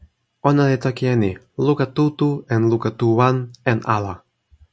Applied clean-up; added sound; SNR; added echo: none; none; none; none.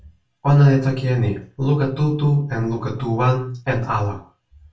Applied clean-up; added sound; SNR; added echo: none; none; none; reverberation time 0.3 s.